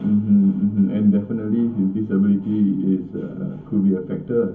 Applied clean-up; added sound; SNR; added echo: none; none; none; reverberation time 0.3 s.